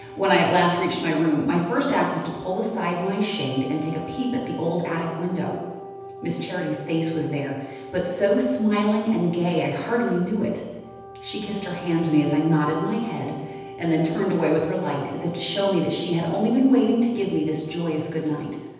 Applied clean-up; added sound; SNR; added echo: none; Wind instrument, woodwind instrument; 16 dB; reverberation time 1.1 s.